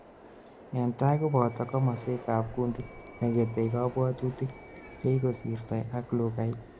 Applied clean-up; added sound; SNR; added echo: none; Subway, metro, underground + Glass / Bell; 16 dB; none.